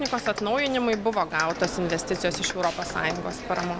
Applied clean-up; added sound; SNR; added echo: none; Clapping; 12 dB; none.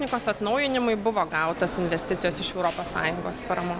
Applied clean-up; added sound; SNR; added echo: none; none; none; none.